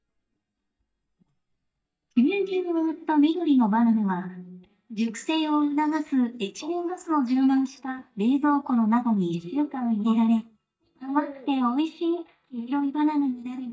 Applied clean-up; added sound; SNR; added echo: neural mask model DeepFilterNet 3.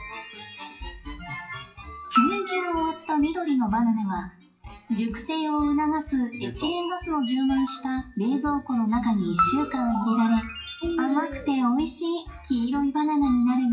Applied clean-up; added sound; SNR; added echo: classical method WPE with log-MMSE.